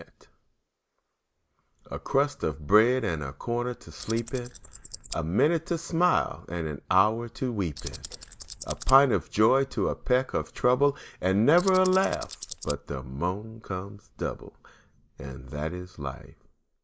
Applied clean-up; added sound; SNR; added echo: neural mask model Resemble Enhance denoiser.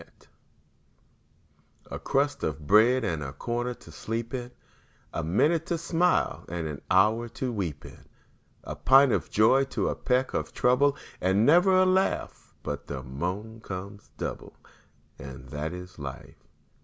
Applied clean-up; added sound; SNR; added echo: none; none; none; none.